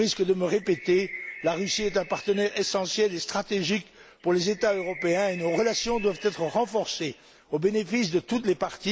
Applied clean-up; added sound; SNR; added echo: none; Bird; 16 dB; none.